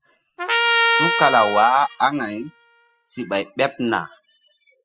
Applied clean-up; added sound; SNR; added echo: classical method spectral subtraction.